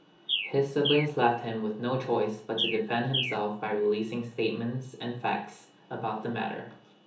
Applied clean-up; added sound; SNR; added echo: none; Bird; 6 dB; reverberation time 1.2 s.